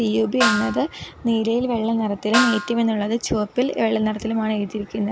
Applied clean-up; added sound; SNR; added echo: none; Snare drum; 7 dB; none.